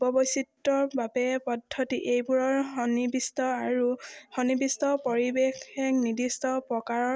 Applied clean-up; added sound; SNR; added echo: none; none; none; none.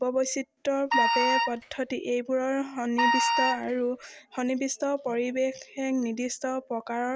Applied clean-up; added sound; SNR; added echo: none; Wind instrument, woodwind instrument; -2 dB; none.